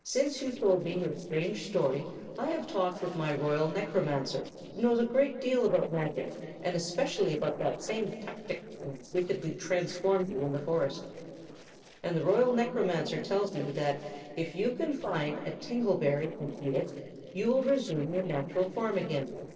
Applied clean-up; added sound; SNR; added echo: neural separator model SepFormer DNS4.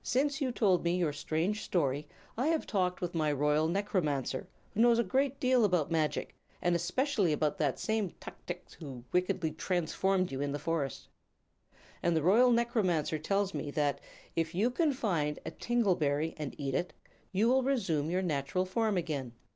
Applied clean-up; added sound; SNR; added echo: none; none; none; none.